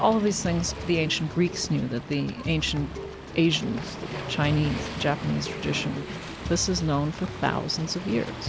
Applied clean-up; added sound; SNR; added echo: none; Waves, surf; 11 dB; none.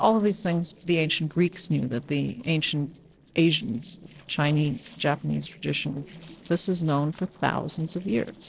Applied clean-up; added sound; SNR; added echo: neural separator model SepFormer DNS4.